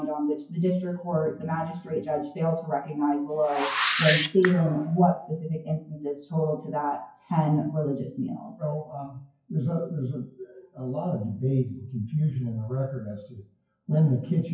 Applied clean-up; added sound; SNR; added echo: classical method WPE with log-MMSE.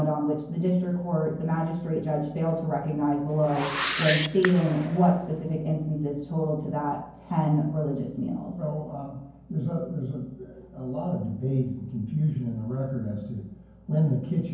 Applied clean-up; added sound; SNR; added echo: none; Whoosh, swoosh, swish; 4 dB; reverberation time 0.9 s.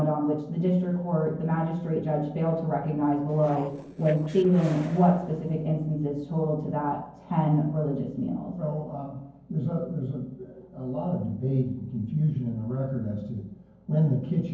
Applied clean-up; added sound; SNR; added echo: neural separator model SepFormer DNS4.